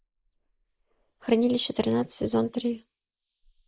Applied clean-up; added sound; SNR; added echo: neural mask model Resemble Enhance denoiser.